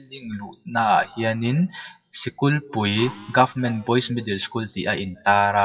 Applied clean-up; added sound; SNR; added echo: classical method WPE with log-MMSE.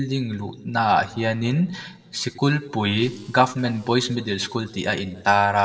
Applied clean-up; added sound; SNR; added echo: neural separator model SepFormer DNS4.